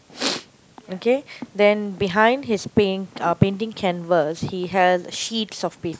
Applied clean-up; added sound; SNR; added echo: none; none; none; none.